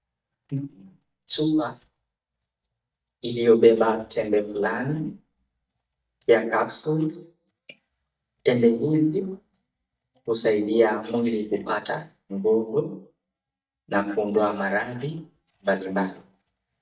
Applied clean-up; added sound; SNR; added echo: neural mask model DeepFilterNet 3.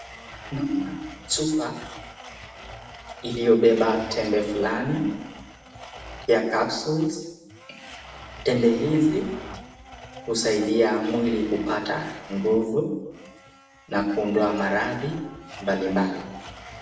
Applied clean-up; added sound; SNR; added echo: none; Domestic sounds, home sounds; 17 dB; reverberation time 0.9 s.